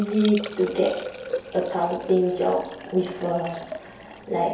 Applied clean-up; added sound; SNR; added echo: none; Liquid; 12 dB; reverberation time 2.8 s.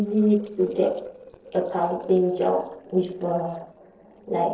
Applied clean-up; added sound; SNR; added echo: neural separator model SepFormer DNS4.